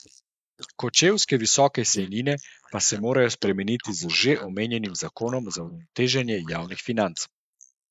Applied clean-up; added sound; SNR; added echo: neural mask model Resemble Enhance denoiser.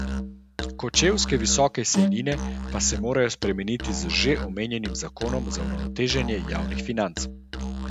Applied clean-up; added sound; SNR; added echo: none; Musical instrument; 3 dB; none.